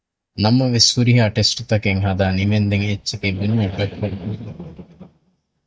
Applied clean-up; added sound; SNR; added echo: neural mask model DeepFilterNet 3.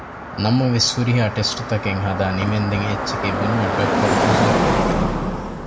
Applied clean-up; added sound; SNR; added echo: none; Car passing by; 0 dB; reverberation time 1.3 s.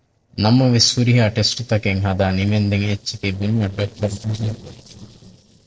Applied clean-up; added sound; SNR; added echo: neural separator model SepFormer DNS4.